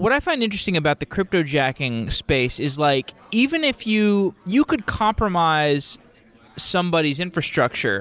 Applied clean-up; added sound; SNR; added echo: none; none; none; none.